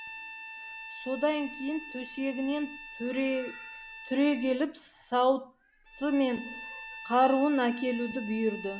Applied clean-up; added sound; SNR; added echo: none; Bowed string instrument; 14 dB; none.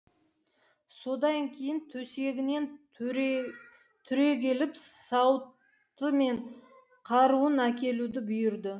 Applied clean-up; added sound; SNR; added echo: none; none; none; none.